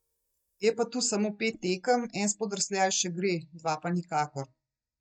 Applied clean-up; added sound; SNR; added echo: neural mask model DeepFilterNet 3.